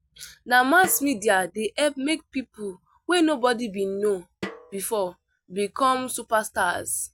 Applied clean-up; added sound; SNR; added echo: none; Snare drum; 17 dB; none.